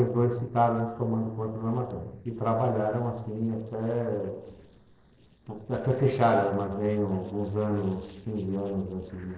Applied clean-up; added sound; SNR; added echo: neural separator model SepFormer DNS4.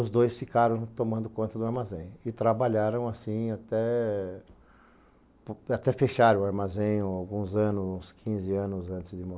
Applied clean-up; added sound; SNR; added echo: none; none; none; none.